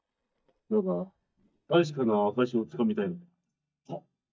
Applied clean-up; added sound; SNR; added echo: neural mask model DeepFilterNet 3.